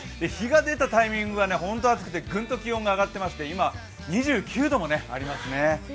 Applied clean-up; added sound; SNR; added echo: none; none; none; none.